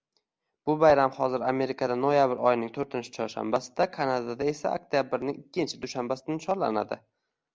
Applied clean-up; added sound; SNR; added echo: none; none; none; none.